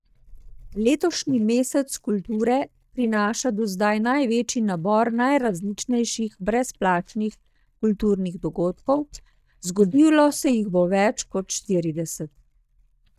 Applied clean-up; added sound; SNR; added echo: neural mask model DeepFilterNet 3.